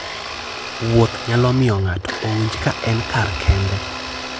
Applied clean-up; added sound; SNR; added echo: none; Domestic sounds, home sounds; 9 dB; none.